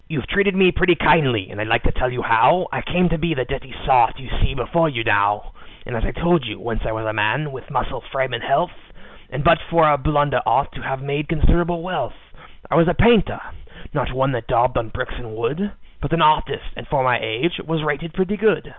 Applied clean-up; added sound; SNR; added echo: none; none; none; none.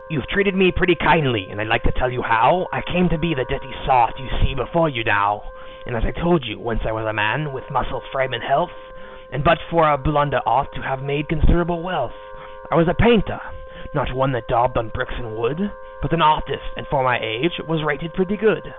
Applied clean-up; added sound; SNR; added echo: none; Wind instrument, woodwind instrument; 19 dB; none.